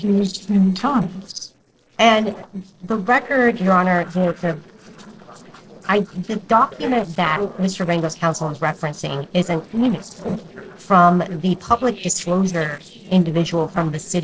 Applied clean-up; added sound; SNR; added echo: neural separator model SepFormer DNS4.